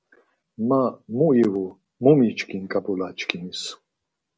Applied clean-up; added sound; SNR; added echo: none; none; none; none.